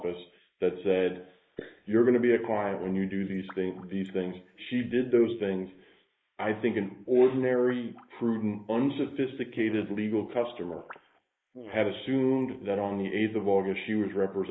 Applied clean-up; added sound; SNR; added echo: neural mask model Resemble Enhance denoiser.